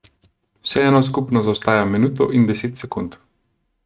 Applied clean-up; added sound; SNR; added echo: neural mask model RNNoise.